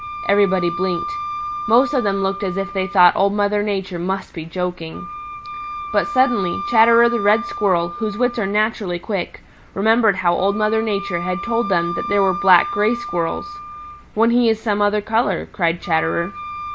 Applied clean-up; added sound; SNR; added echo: none; Wind instrument, woodwind instrument; 10 dB; none.